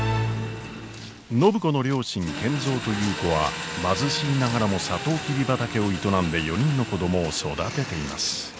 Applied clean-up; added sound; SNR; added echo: none; Engine; 10 dB; none.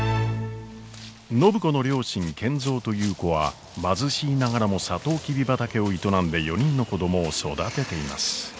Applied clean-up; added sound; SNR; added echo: none; none; none; none.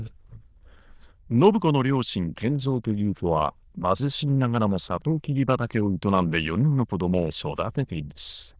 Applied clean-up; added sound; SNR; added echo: neural diffusion model UNIVERSE++.